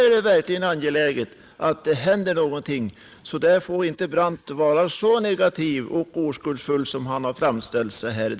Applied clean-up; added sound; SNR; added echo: neural mask model Resemble Enhance denoiser.